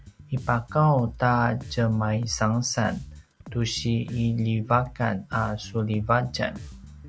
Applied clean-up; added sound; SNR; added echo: none; Bass guitar; 17 dB; none.